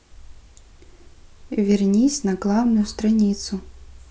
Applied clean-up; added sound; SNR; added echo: none; none; none; none.